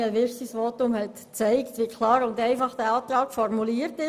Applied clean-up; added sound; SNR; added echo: none; none; none; none.